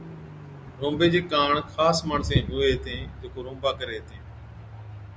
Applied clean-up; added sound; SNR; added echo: none; Car; 14 dB; none.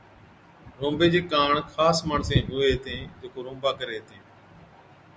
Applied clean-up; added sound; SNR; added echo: none; none; none; none.